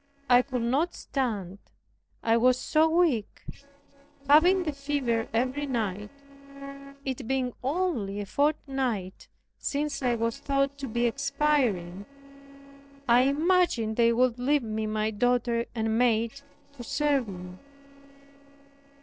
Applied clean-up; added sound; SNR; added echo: neural separator model SepFormer DNS4.